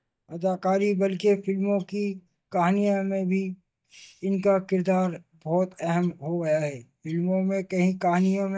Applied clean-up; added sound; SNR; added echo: neural mask model DeepFilterNet 3.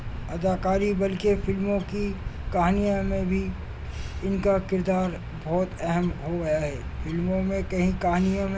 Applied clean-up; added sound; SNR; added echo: none; Bird; 11 dB; none.